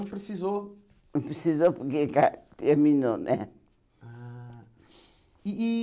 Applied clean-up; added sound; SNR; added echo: none; none; none; none.